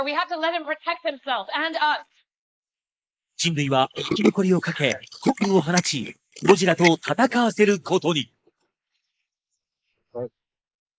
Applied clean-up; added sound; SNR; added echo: neural mask model Resemble Enhance denoiser.